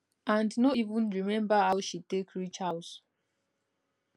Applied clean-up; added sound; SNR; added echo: none; none; none; none.